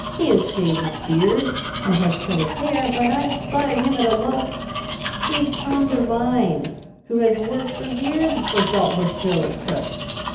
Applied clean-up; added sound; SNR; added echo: none; Domestic sounds, home sounds; 5 dB; reverberation time 0.8 s.